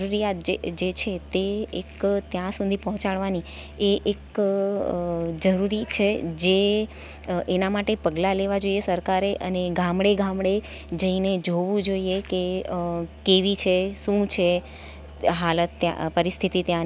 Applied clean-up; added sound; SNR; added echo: none; Musical instrument; 19 dB; none.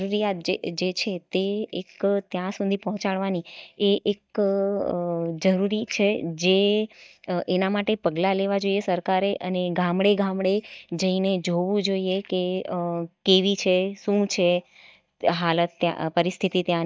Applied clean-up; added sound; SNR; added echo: neural mask model DeepFilterNet 3.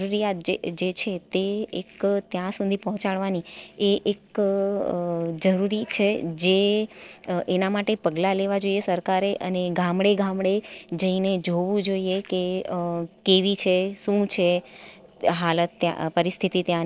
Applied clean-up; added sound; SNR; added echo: neural separator model SepFormer DNS4.